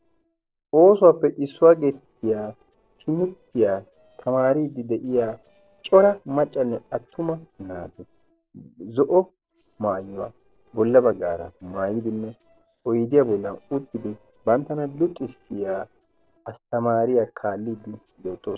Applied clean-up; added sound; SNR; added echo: neural separator model SepFormer DNS4.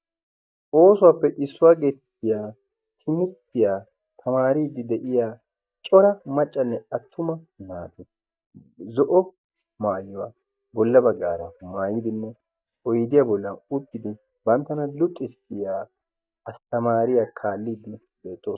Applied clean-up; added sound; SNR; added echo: neural mask model DeepFilterNet 3.